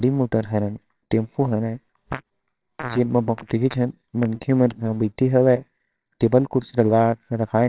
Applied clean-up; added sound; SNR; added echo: neural separator model SepFormer WHAMR!.